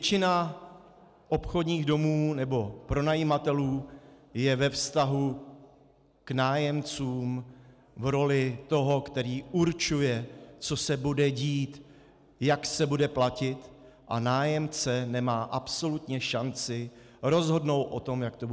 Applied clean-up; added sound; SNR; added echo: none; none; none; none.